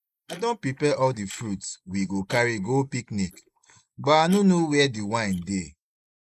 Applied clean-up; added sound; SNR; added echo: neural mask model Resemble Enhance denoiser.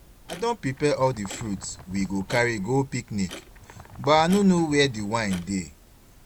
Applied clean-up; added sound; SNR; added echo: none; Bird + Clock; 18 dB; none.